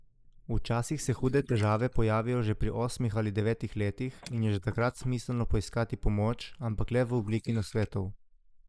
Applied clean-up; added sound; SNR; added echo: neural mask model Resemble Enhance denoiser.